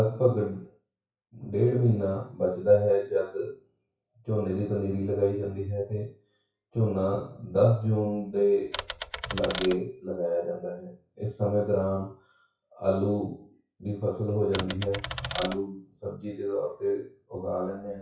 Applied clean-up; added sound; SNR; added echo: classical method WPE with log-MMSE.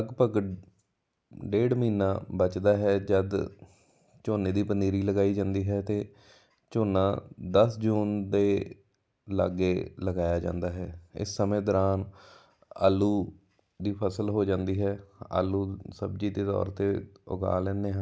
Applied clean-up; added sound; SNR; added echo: none; none; none; none.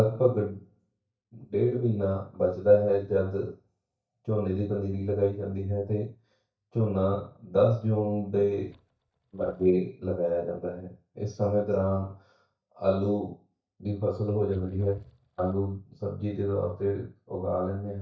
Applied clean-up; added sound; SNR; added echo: neural mask model DeepFilterNet 3.